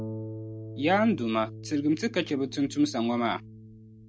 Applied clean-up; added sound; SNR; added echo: none; Harp; 12 dB; none.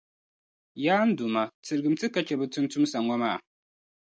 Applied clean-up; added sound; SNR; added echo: none; none; none; none.